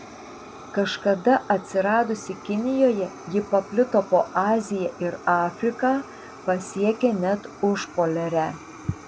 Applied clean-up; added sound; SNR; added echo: none; Fire; 17 dB; none.